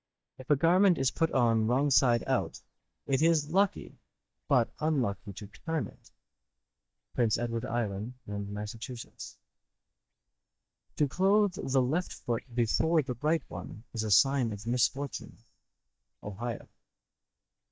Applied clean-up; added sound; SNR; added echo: neural mask model DeepFilterNet 3.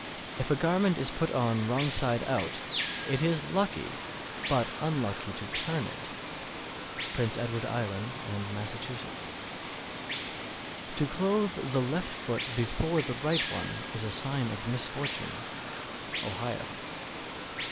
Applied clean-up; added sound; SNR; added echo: none; Water; 3 dB; none.